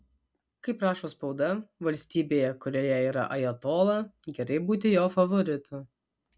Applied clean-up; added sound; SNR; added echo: none; none; none; none.